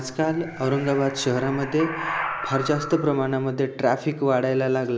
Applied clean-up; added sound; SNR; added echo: none; Animal; 9 dB; none.